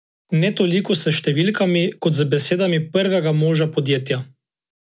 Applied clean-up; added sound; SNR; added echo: none; none; none; none.